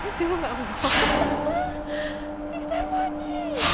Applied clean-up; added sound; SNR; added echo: none; Mechanisms; -3 dB; none.